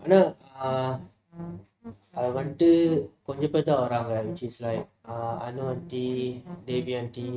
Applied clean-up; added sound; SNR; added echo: neural mask model RNNoise.